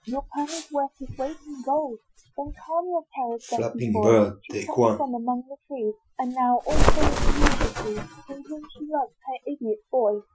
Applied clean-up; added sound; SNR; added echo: classical method Wiener filter.